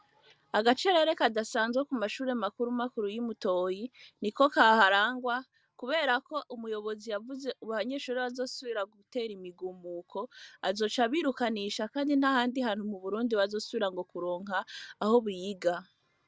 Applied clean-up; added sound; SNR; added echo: none; none; none; none.